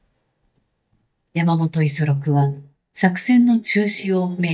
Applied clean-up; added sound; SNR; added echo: neural mask model DeepFilterNet 3.